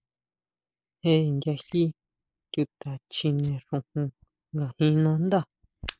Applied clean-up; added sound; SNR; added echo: neural mask model Resemble Enhance denoiser.